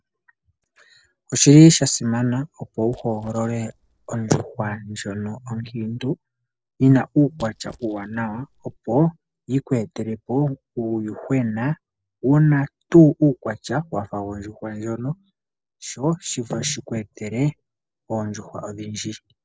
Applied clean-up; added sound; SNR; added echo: neural separator model SepFormer DNS4.